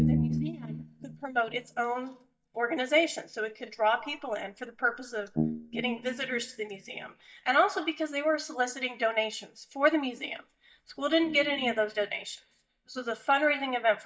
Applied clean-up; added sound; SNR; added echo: neural mask model DeepFilterNet 3.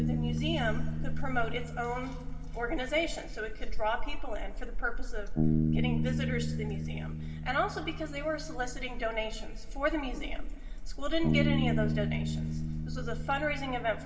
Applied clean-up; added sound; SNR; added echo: none; Bass guitar; 3 dB; reverberation time 2.9 s.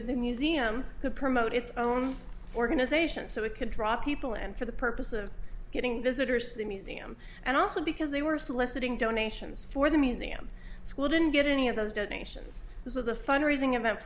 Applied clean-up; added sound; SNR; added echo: none; none; none; none.